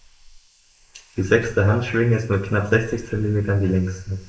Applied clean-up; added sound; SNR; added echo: neural mask model Resemble Enhance denoiser.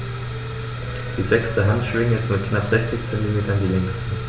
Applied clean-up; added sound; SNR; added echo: none; Wind instrument, woodwind instrument; 18 dB; none.